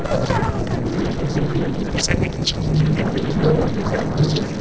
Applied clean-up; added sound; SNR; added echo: neural separator model SepFormer DNS4.